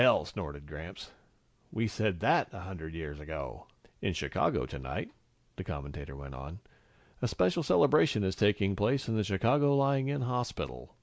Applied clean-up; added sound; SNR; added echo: none; none; none; none.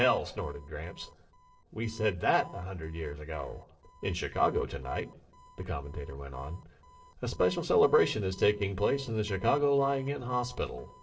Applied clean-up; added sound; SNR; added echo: neural separator model SepFormer DNS4.